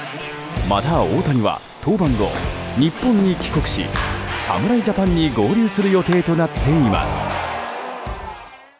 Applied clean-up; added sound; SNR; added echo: none; none; none; none.